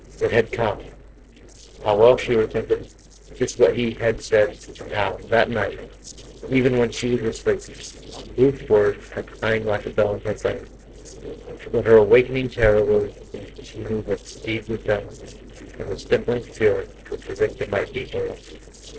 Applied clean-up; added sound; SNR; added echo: neural separator model SepFormer DNS4.